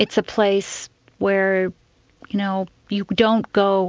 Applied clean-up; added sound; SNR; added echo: none; none; none; none.